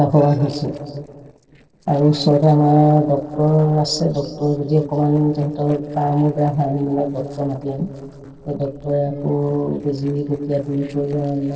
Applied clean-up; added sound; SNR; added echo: neural separator model SepFormer DNS4.